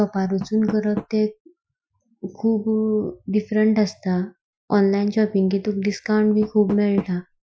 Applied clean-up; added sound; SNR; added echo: classical method Wiener filter.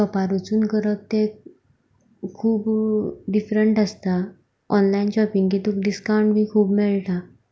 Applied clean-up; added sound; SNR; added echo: none; none; none; none.